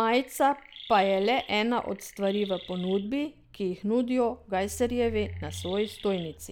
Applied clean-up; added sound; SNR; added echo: none; Chirp, tweet; 19 dB; none.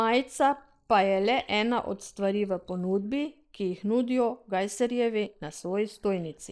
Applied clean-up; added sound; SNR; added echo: neural mask model Resemble Enhance denoiser.